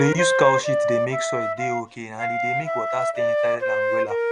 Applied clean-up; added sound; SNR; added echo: none; Wind instrument, woodwind instrument; -4 dB; none.